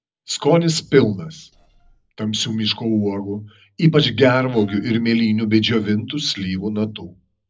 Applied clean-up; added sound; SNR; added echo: neural separator model SepFormer DNS4.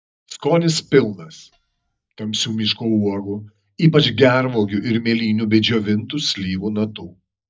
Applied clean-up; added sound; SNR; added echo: neural mask model DeepFilterNet 3.